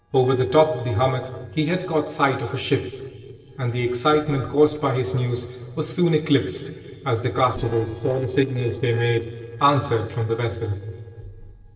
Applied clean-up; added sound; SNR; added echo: neural separator model SepFormer DNS4.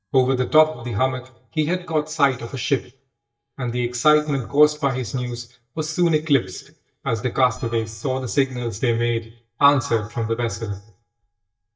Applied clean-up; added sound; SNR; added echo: neural mask model DeepFilterNet 3.